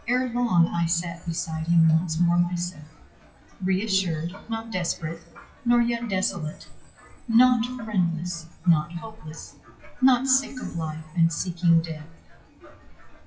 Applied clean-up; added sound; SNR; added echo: classical method WPE with log-MMSE.